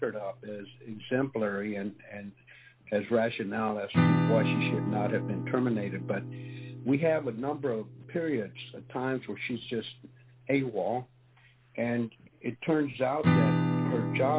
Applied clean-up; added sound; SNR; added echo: none; Acoustic guitar / Strum; 2 dB; none.